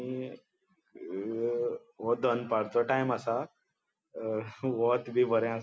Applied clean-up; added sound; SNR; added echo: none; none; none; none.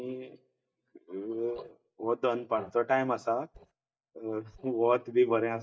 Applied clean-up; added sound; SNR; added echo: neural mask model DeepFilterNet 3.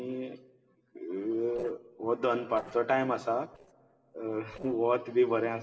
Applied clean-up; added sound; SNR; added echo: neural separator model SepFormer DNS4.